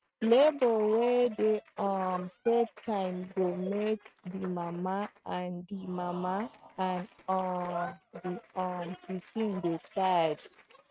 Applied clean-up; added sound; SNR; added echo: neural mask model RNNoise.